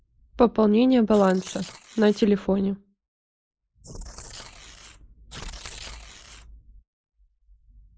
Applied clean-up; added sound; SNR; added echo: neural mask model Resemble Enhance denoiser.